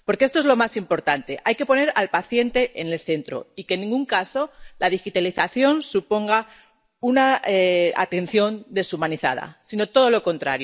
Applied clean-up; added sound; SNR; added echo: none; none; none; none.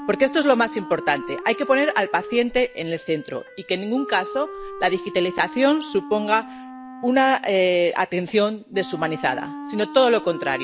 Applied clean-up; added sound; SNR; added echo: none; Wind instrument, woodwind instrument; 13 dB; none.